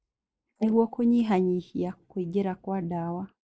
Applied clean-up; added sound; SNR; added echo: neural mask model Resemble Enhance denoiser.